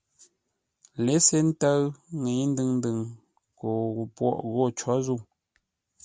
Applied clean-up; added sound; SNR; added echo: none; none; none; none.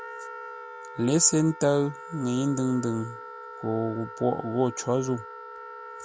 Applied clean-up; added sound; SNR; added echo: none; Wind instrument, woodwind instrument; 13 dB; none.